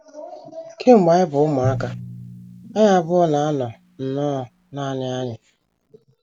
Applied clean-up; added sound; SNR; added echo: none; Drum; 14 dB; none.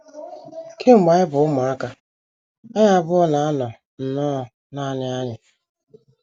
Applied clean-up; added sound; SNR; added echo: none; none; none; none.